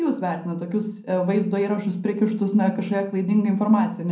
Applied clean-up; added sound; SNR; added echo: none; none; none; reverberation time 0.5 s.